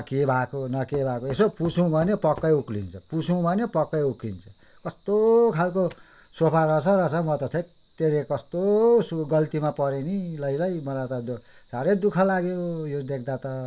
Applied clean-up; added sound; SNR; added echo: none; Knock / Wood; 19 dB; none.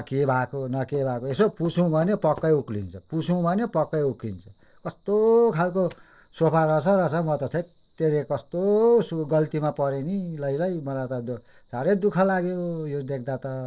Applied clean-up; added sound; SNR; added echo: neural separator model SepFormer DNS4.